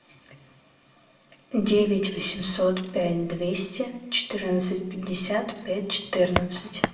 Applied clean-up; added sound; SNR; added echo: none; Walk, footsteps; 1 dB; reverberation time 0.7 s.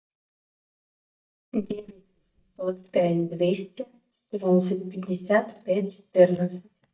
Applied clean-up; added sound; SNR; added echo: neural mask model DeepFilterNet 3.